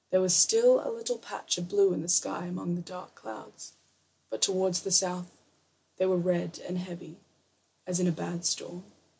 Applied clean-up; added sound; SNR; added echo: none; none; none; none.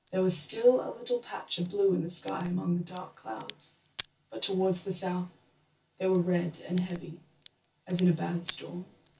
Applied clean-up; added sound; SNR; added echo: none; Crack; 16 dB; reverberation time 0.2 s.